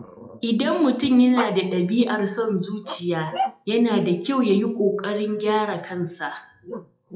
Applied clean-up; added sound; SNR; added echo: classical method WPE with log-MMSE.